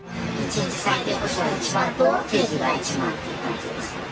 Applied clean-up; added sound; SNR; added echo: none; Wind instrument, woodwind instrument; 18 dB; none.